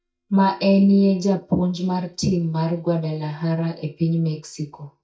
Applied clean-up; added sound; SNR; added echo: neural mask model DeepFilterNet 3.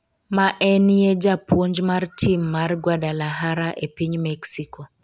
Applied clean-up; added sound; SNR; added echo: none; none; none; none.